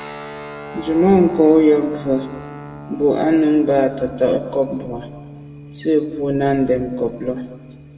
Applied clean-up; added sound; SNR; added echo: none; Guitar; 16 dB; reverberation time 1.1 s.